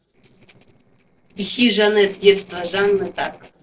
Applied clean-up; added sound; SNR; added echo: neural separator model SepFormer DNS4.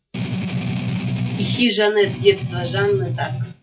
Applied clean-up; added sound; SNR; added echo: classical method WPE with log-MMSE.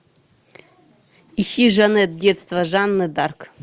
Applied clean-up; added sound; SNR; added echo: none; none; none; none.